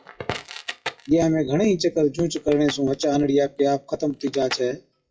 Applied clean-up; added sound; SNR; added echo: classical method WPE with log-MMSE.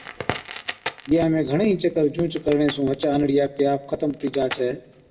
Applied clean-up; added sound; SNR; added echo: none; Crackle; 14 dB; reverberation time 0.7 s.